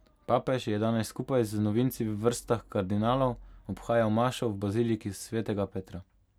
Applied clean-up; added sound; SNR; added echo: none; none; none; none.